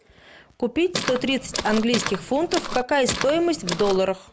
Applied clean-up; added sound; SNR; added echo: none; Walk, footsteps; 6 dB; none.